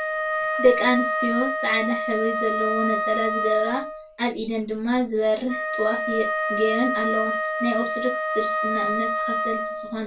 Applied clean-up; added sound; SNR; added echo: none; Wind instrument, woodwind instrument; 1 dB; reverberation time 0.2 s.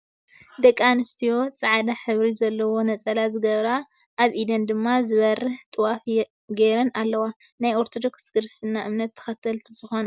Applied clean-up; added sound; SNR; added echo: none; none; none; none.